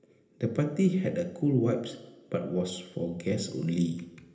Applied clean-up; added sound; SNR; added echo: none; none; none; reverberation time 1.0 s.